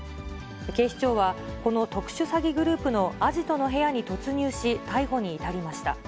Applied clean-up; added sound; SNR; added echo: none; none; none; none.